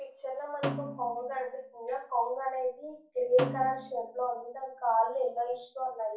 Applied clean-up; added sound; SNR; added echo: none; Snare drum; 10 dB; reverberation time 0.3 s.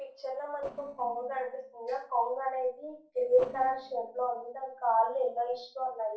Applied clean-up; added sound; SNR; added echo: neural separator model SepFormer DNS4.